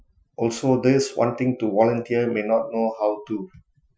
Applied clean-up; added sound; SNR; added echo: classical method Wiener filter.